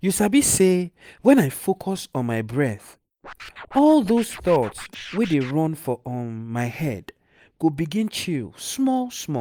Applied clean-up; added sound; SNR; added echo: neural mask model Resemble Enhance denoiser.